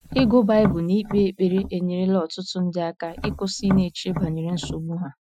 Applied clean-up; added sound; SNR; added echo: classical method Wiener filter.